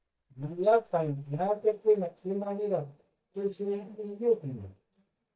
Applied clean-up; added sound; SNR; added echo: neural mask model DeepFilterNet 3.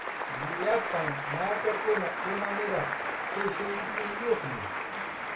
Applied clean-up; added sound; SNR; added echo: none; Applause; 0 dB; reverberation time 0.2 s.